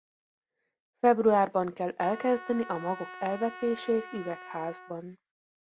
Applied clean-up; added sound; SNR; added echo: none; Trumpet; 15 dB; none.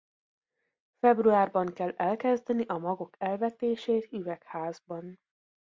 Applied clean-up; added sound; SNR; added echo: none; none; none; none.